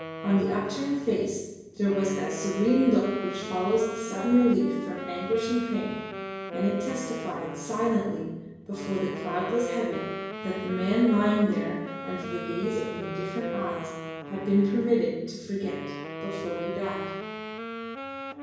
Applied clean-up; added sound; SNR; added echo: none; Wind instrument, woodwind instrument; 9 dB; reverberation time 1.0 s.